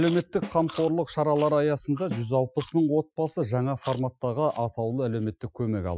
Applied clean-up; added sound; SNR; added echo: classical method Wiener filter.